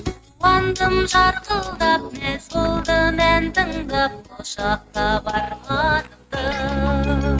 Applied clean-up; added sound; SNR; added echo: neural mask model RNNoise.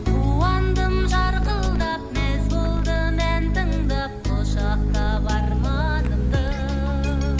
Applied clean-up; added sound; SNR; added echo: none; Wind; 13 dB; none.